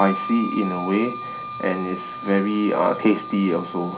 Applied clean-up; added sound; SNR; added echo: none; Wind instrument, woodwind instrument; 10 dB; reverberation time 0.3 s.